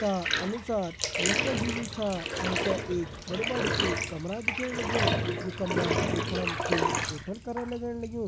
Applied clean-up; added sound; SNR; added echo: none; Bathtub (filling or washing); -3 dB; none.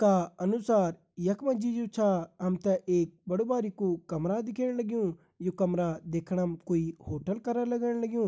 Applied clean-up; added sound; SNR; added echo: none; none; none; none.